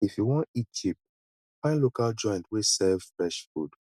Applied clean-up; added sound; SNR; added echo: none; none; none; none.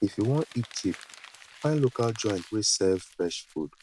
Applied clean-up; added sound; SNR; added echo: none; Crumpling, crinkling; 20 dB; none.